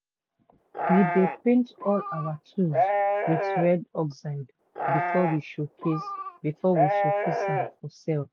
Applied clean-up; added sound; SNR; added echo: none; Livestock, farm animals, working animals; 1 dB; none.